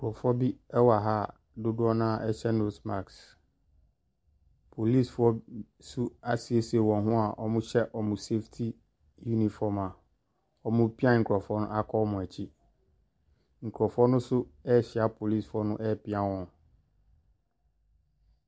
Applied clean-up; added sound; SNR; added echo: none; none; none; none.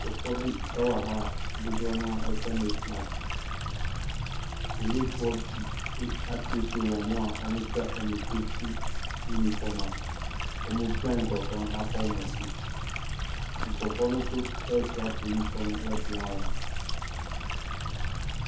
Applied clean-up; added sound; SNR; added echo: none; Stream; -2 dB; reverberation time 0.5 s.